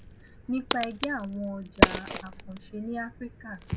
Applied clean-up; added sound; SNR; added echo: none; Crack; -4 dB; none.